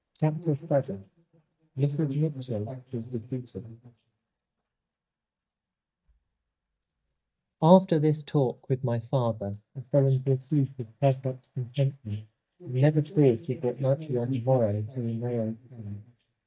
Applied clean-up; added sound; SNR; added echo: neural mask model DeepFilterNet 3.